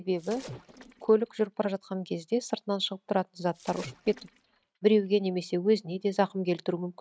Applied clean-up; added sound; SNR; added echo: neural mask model RNNoise.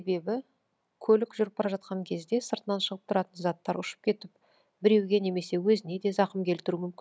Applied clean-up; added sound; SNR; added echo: none; none; none; none.